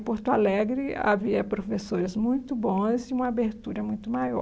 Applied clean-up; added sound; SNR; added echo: none; none; none; none.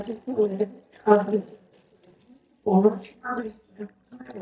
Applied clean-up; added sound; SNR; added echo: neural mask model DeepFilterNet 3.